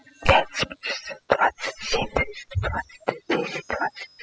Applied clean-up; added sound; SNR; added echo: classical method spectral subtraction.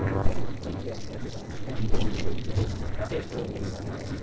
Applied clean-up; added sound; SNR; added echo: neural separator model SepFormer DNS4.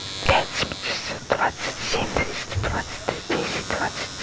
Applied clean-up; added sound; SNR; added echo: none; Domestic sounds, home sounds; 9 dB; none.